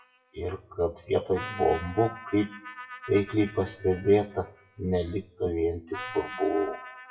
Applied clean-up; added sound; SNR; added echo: classical method WPE with log-MMSE.